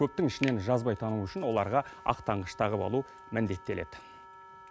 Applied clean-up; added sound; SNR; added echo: none; Finger snapping + Wind instrument, woodwind instrument; 17 dB; none.